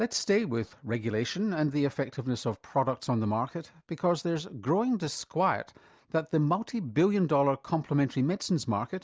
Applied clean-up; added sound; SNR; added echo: none; none; none; none.